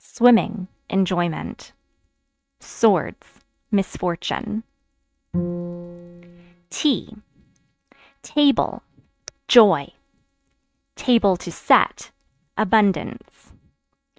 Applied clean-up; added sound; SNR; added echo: neural mask model RNNoise.